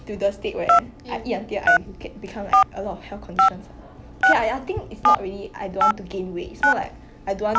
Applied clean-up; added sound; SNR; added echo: none; Telephone; -5 dB; none.